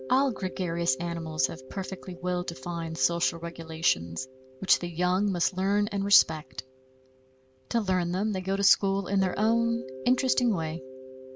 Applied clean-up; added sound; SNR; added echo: none; Mallet percussion; 16 dB; none.